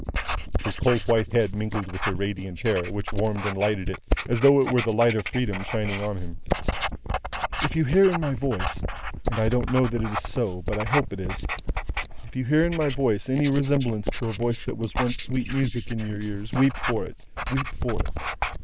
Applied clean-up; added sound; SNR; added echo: neural mask model Resemble Enhance denoiser.